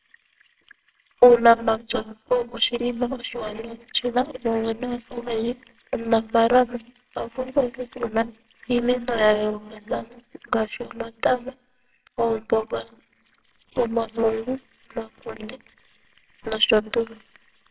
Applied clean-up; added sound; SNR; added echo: neural separator model SepFormer WHAMR!.